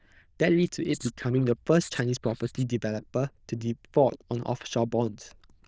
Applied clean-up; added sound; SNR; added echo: neural diffusion model UNIVERSE++.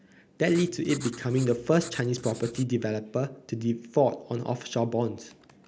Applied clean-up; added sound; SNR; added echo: none; Writing; 15 dB; none.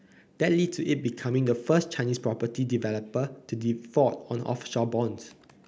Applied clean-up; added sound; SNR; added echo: none; none; none; none.